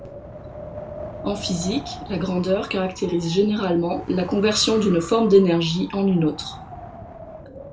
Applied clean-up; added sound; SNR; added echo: none; Wind; 14 dB; reverberation time 0.2 s.